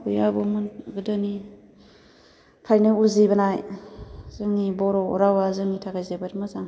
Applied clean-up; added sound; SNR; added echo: none; none; none; none.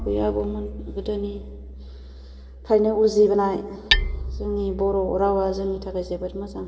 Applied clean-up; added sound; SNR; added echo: none; Hammer; 7 dB; reverberation time 2.4 s.